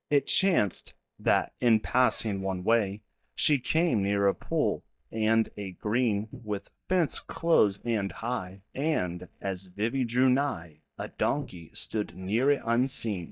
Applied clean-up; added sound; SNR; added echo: neural mask model DeepFilterNet 3.